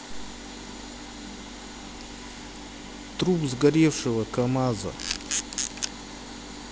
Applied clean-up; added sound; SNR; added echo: none; Camera; 3 dB; none.